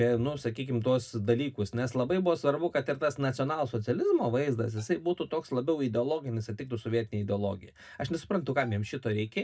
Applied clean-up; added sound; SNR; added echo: neural mask model DeepFilterNet 3.